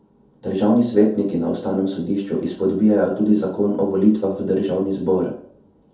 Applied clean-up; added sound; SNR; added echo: none; none; none; reverberation time 0.5 s.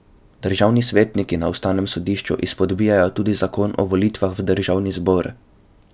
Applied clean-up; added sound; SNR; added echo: none; none; none; none.